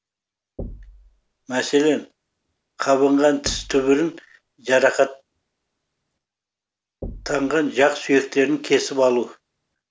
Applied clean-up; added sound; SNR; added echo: none; Knock; 20 dB; none.